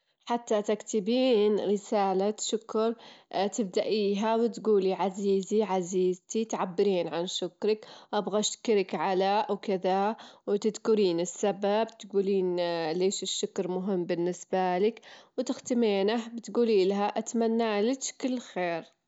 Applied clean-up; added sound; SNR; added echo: none; none; none; none.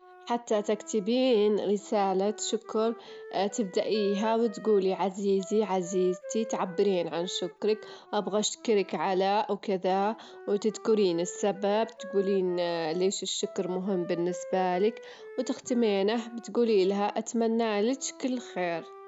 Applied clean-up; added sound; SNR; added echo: none; Wind instrument, woodwind instrument; 18 dB; none.